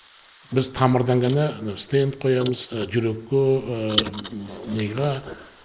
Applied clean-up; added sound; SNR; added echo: neural mask model Resemble Enhance denoiser.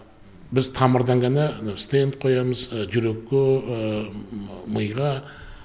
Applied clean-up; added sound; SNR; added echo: none; none; none; none.